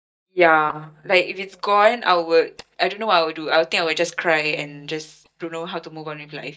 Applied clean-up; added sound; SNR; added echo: neural mask model DeepFilterNet 3.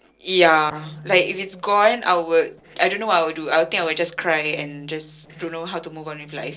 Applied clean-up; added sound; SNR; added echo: neural separator model SepFormer DNS4.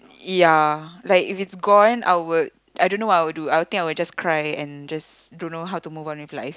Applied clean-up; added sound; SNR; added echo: none; none; none; none.